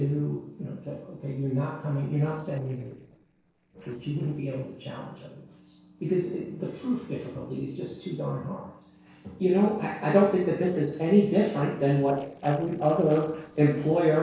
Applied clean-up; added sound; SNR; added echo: neural separator model SepFormer DNS4.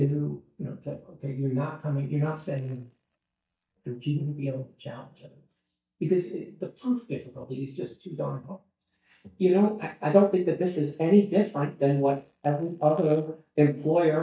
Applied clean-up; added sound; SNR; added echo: neural mask model DeepFilterNet 3.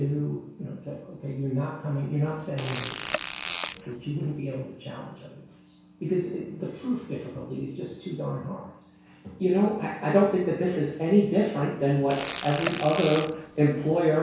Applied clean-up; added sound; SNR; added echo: none; Fart; 7 dB; reverberation time 0.6 s.